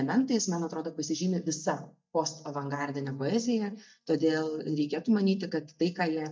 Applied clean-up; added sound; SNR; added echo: neural mask model DeepFilterNet 3.